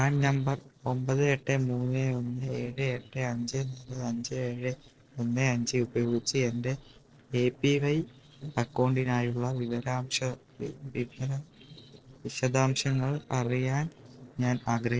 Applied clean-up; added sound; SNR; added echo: neural separator model SepFormer DNS4.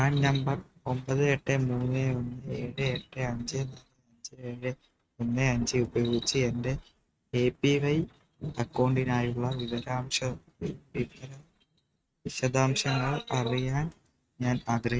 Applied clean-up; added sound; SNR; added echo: neural mask model RNNoise.